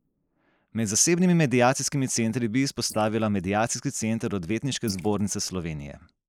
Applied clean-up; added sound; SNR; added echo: neural mask model Resemble Enhance denoiser.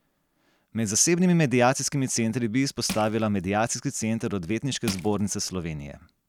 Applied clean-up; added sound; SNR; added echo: none; Crushing; 12 dB; none.